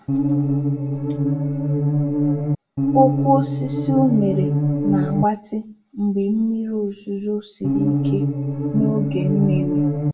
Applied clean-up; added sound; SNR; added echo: none; Musical instrument; -3 dB; reverberation time 0.2 s.